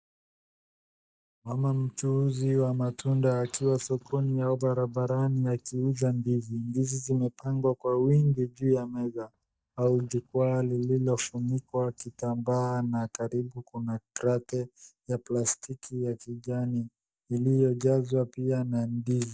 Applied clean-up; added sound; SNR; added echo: neural mask model DeepFilterNet 3.